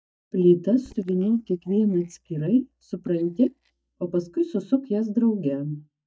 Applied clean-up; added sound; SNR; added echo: neural mask model DeepFilterNet 3.